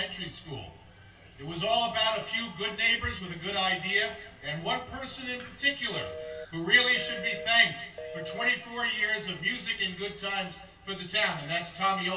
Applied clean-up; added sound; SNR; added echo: none; Telephone; 11 dB; reverberation time 0.2 s.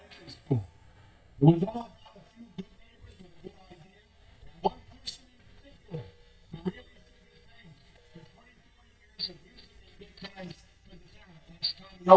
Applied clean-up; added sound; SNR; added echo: neural mask model DeepFilterNet 3.